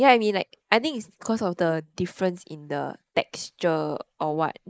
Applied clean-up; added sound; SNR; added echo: neural mask model Resemble Enhance denoiser.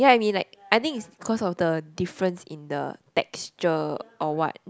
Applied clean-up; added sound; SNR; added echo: none; none; none; none.